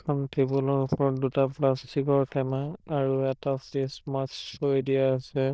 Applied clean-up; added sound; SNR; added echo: neural diffusion model UNIVERSE++.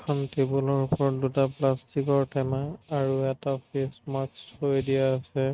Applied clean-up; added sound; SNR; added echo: neural mask model RNNoise.